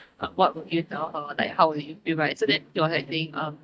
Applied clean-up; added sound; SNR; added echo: neural mask model DeepFilterNet 3.